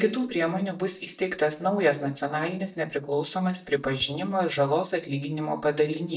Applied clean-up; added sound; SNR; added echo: neural mask model DeepFilterNet 3.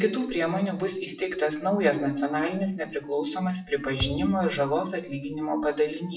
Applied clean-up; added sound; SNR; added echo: classical method WPE with log-MMSE.